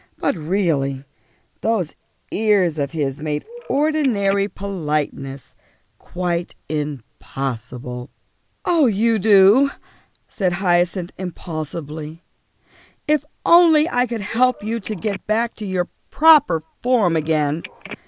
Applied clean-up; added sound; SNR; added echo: none; Telephone; 16 dB; none.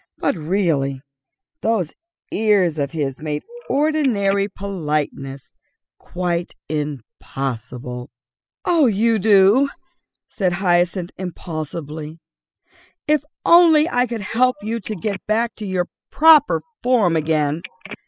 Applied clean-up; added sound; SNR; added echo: classical method spectral subtraction.